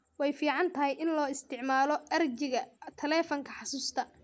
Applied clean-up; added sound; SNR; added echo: none; none; none; none.